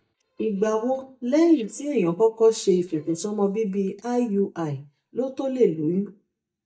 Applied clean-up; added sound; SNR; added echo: neural mask model DeepFilterNet 3.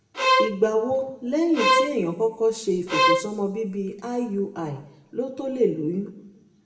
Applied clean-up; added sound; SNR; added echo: none; Bowed string instrument; -2 dB; reverberation time 0.8 s.